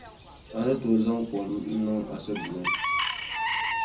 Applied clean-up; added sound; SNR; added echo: none; Bird / Chicken, rooster; 3 dB; reverberation time 0.4 s.